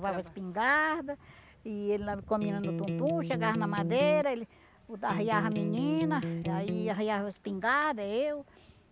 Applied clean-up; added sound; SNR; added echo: none; Electric guitar; 2 dB; none.